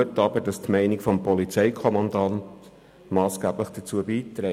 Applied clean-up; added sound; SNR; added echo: none; none; none; none.